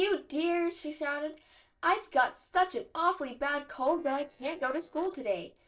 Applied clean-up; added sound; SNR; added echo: neural separator model SepFormer DNS4.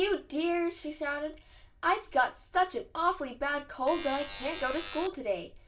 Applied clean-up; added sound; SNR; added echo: none; Alarm; 8 dB; reverberation time 0.2 s.